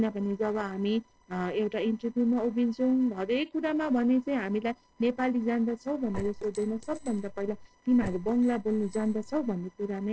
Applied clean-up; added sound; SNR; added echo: neural separator model SepFormer DNS4.